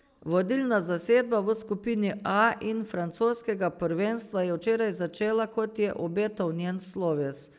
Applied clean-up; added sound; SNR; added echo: none; none; none; none.